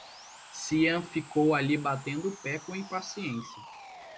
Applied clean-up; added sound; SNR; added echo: none; Sawing; 17 dB; none.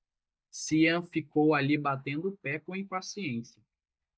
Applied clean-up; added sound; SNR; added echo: neural mask model DeepFilterNet 3.